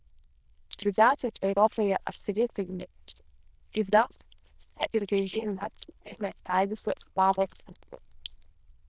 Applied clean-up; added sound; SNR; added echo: neural diffusion model UNIVERSE++.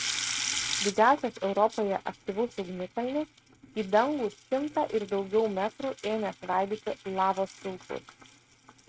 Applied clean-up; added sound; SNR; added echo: neural mask model RNNoise.